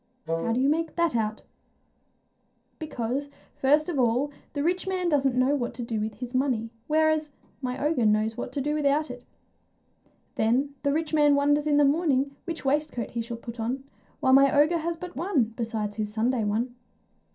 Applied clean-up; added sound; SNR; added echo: none; Wind instrument, woodwind instrument; 6 dB; reverberation time 0.3 s.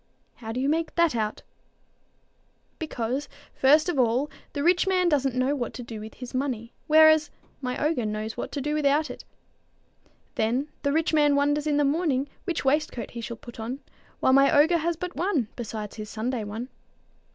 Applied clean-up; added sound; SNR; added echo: none; none; none; none.